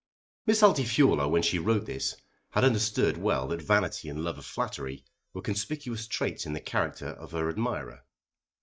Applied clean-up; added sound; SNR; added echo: neural mask model DeepFilterNet 3.